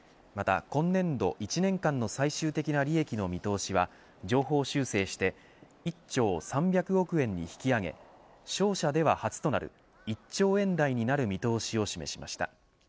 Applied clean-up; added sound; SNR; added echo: none; none; none; none.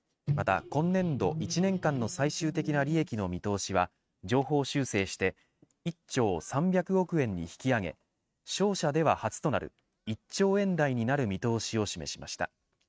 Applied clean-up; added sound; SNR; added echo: neural mask model RNNoise.